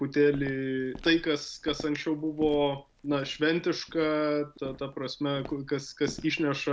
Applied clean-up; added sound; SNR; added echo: none; Walk, footsteps; 18 dB; none.